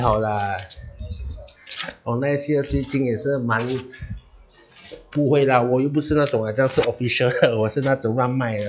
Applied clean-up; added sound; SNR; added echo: classical method log-MMSE.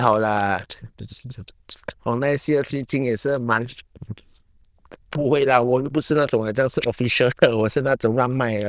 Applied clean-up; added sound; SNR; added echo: neural diffusion model UNIVERSE++.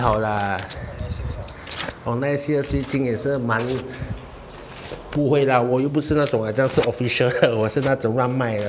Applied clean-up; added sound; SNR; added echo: none; Tearing; 18 dB; none.